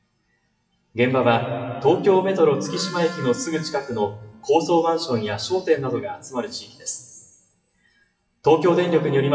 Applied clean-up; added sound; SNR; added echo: classical method WPE with log-MMSE.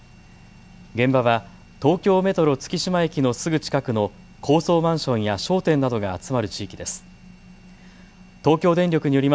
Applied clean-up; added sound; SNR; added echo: none; none; none; none.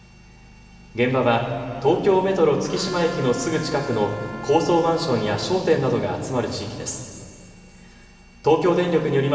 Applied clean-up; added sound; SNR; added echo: none; Trumpet; 16 dB; reverberation time 2.7 s.